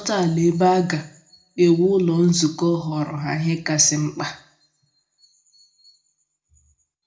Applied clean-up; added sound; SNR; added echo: none; none; none; reverberation time 0.4 s.